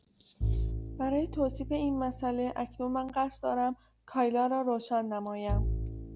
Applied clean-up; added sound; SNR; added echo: none; Bowed string instrument; 5 dB; none.